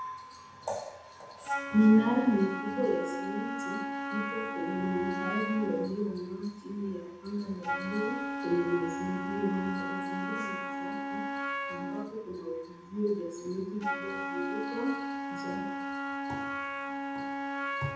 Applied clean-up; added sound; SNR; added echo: none; Wind instrument, woodwind instrument; 4 dB; reverberation time 0.8 s.